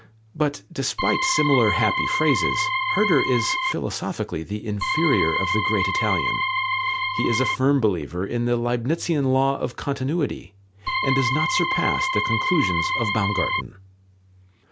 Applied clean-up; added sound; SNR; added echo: none; Organ; -1 dB; none.